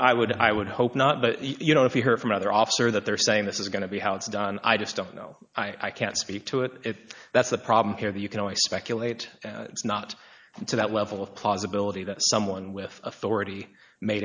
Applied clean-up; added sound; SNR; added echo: none; none; none; none.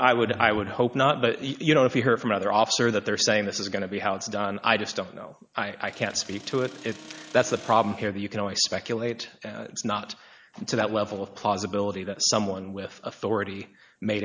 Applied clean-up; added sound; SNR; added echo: none; Accelerating, revving, vroom; 19 dB; none.